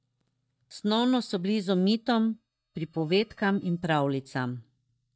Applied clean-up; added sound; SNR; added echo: neural mask model DeepFilterNet 3.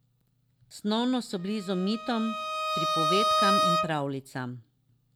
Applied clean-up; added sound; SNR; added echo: none; Bowed string instrument; -3 dB; none.